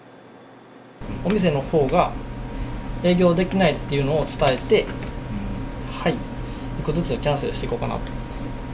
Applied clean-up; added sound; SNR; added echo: none; none; none; none.